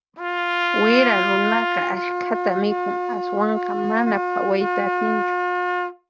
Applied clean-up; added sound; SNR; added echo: neural mask model RNNoise.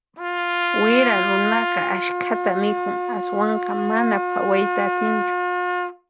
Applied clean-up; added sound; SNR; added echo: none; Trumpet; 0 dB; none.